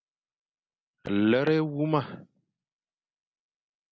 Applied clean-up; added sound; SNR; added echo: none; none; none; none.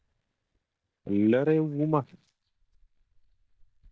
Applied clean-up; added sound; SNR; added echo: neural mask model DeepFilterNet 3.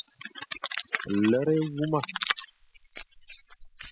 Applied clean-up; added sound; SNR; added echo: classical method spectral subtraction.